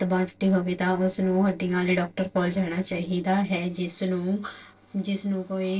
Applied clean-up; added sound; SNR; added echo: neural separator model SepFormer DNS4.